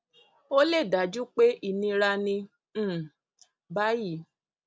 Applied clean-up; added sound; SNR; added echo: none; none; none; none.